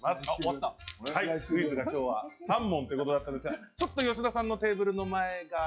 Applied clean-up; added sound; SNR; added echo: classical method log-MMSE.